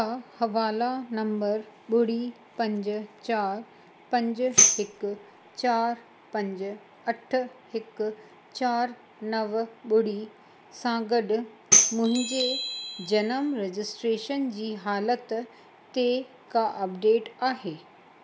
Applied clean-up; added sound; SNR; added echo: none; Tambourine; -3 dB; none.